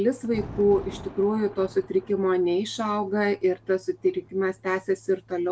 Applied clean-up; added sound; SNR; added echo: none; Thunder; 19 dB; none.